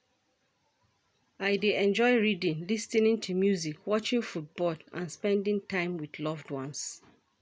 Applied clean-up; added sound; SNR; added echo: none; none; none; none.